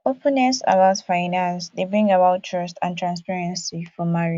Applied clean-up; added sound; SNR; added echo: none; none; none; none.